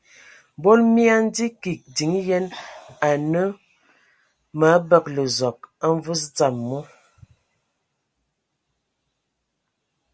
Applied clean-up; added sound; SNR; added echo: none; none; none; none.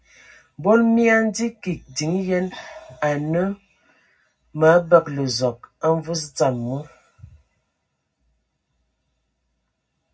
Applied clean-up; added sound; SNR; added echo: none; none; none; reverberation time 0.4 s.